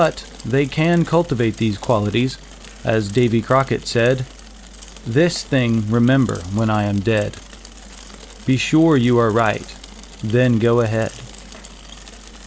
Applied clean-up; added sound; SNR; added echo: none; Mechanisms / Bicycle; 19 dB; none.